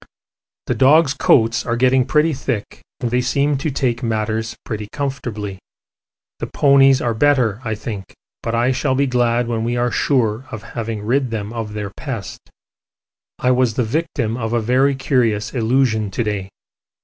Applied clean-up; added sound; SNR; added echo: neural separator model SepFormer DNS4.